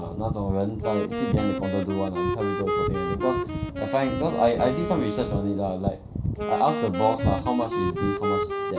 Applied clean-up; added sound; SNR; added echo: none; Wind instrument, woodwind instrument; 4 dB; none.